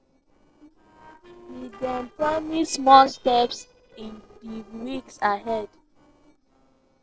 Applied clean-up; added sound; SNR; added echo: neural separator model SepFormer DNS4.